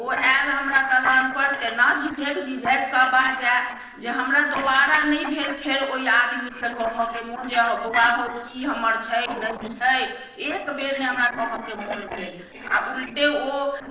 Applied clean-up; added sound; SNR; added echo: neural separator model SepFormer DNS4.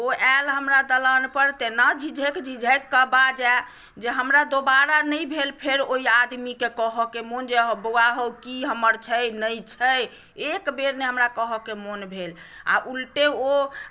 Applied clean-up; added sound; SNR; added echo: none; none; none; none.